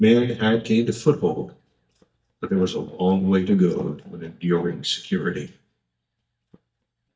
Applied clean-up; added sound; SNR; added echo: neural mask model DeepFilterNet 3.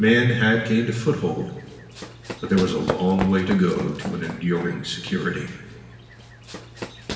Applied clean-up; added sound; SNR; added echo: none; Run; 12 dB; reverberation time 1.4 s.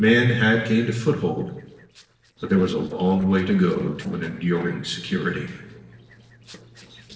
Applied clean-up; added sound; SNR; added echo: neural separator model SepFormer DNS4.